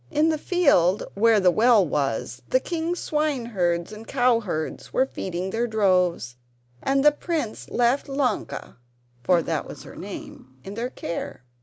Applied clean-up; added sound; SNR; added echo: none; Cutlery, silverware; 19 dB; none.